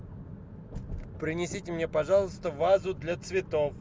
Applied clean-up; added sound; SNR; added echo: none; none; none; none.